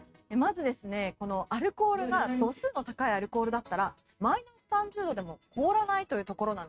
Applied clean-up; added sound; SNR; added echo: neural mask model RNNoise.